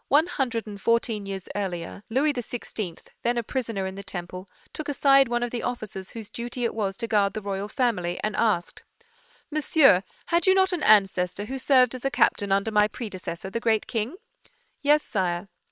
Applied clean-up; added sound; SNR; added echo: neural separator model SepFormer WHAM!.